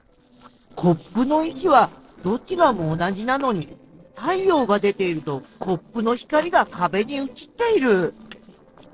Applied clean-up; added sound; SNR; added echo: neural separator model SepFormer DNS4.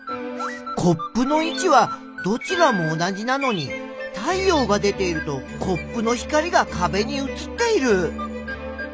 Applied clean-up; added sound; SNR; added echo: none; none; none; none.